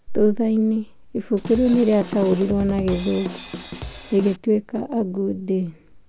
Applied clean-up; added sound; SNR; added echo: none; Drum kit; 10 dB; none.